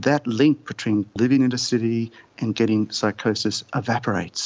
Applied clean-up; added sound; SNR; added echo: none; none; none; none.